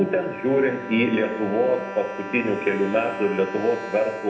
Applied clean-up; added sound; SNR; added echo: none; Bowed string instrument; 12 dB; reverberation time 0.8 s.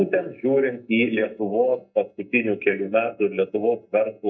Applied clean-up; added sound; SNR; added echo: neural mask model DeepFilterNet 3.